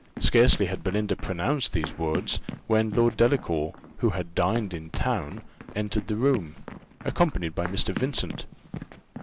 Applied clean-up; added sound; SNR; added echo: none; Run; 14 dB; none.